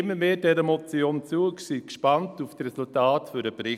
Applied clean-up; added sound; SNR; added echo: none; none; none; none.